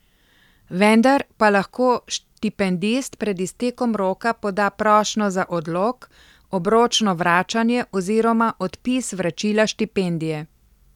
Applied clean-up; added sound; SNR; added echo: none; none; none; none.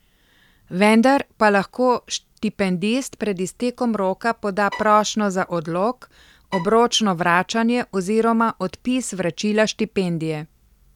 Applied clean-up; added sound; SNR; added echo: none; Bowed string instrument; 16 dB; none.